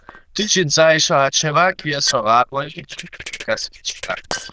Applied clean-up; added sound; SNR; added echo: neural diffusion model UNIVERSE++.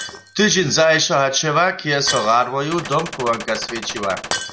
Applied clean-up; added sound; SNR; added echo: none; Shatter + Gunshot, gunfire; 12 dB; none.